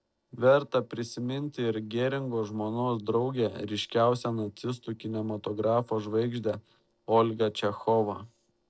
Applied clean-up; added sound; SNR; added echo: neural separator model SepFormer DNS4.